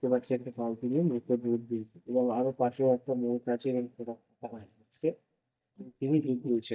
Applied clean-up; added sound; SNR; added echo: neural mask model DeepFilterNet 3.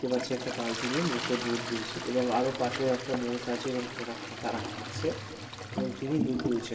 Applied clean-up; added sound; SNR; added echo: none; Toilet flush; 5 dB; reverberation time 2.3 s.